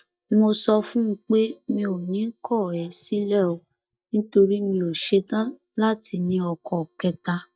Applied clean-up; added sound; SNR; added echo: neural mask model DeepFilterNet 3.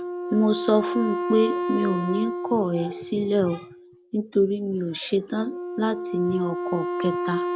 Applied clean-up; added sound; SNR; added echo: none; Wind instrument, woodwind instrument; 5 dB; none.